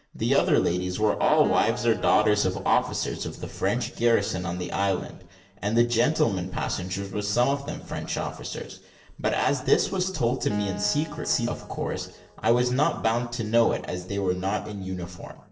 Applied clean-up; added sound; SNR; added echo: none; Acoustic guitar; 18 dB; reverberation time 0.7 s.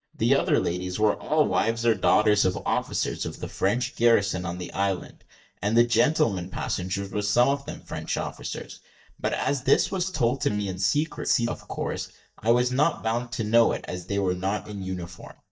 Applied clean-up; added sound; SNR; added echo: neural mask model DeepFilterNet 3.